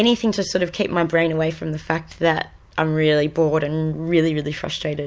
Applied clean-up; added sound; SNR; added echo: none; none; none; none.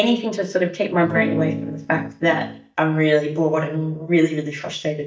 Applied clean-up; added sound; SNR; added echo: neural mask model DeepFilterNet 3.